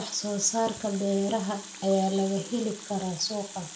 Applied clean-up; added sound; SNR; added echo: none; Water tap, faucet; 14 dB; reverberation time 0.3 s.